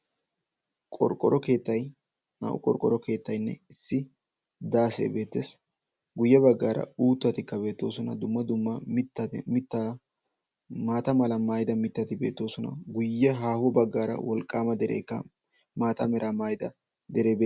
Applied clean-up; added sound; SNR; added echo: none; none; none; none.